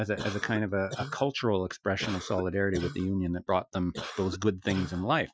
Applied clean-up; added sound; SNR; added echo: classical method Wiener filter.